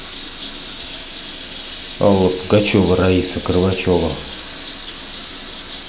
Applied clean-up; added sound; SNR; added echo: none; none; none; none.